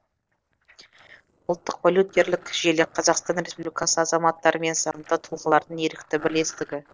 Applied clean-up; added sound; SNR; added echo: neural separator model SepFormer DNS4.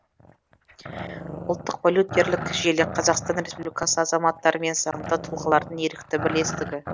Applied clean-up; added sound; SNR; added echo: none; Growling; 10 dB; none.